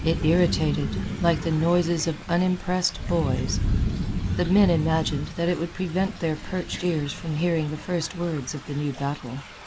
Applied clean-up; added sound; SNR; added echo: none; Thunder / Rain; 5 dB; none.